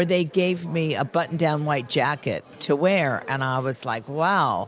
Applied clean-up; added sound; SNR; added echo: none; none; none; none.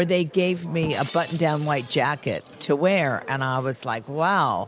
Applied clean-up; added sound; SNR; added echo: none; Shatter; 17 dB; none.